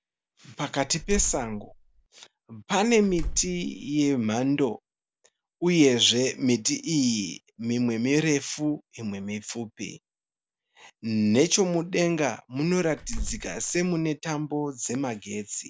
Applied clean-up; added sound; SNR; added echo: none; Slam; 9 dB; none.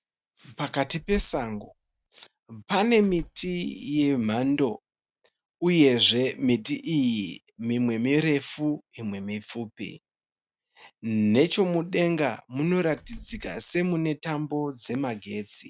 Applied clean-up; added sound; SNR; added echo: neural mask model RNNoise.